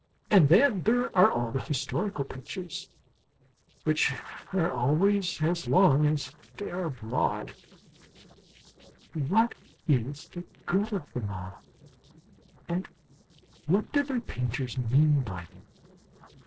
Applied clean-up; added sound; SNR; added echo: neural separator model SepFormer DNS4.